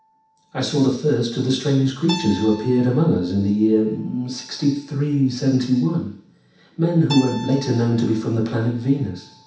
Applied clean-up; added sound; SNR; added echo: none; Keyboard (musical); 19 dB; reverberation time 0.7 s.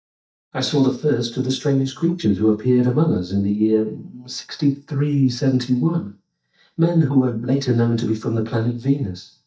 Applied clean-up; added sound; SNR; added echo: neural mask model DeepFilterNet 3.